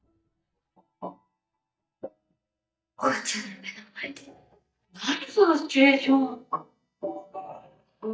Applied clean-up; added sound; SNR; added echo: neural mask model DeepFilterNet 3.